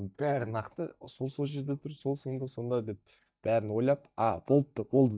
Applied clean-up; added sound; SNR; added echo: neural mask model DeepFilterNet 3.